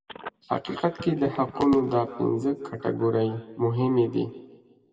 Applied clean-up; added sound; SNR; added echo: none; Telephone; 18 dB; reverberation time 1.2 s.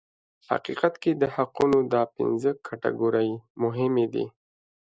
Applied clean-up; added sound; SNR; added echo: none; none; none; none.